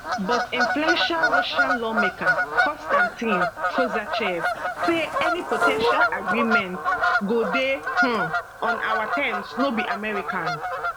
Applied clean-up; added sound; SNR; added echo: none; Bird vocalization, bird call, bird song / Fowl; -3 dB; none.